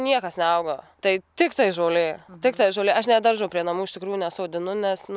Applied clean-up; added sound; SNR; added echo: none; none; none; none.